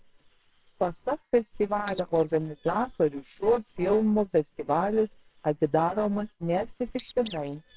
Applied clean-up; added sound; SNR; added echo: neural separator model SepFormer WHAMR!.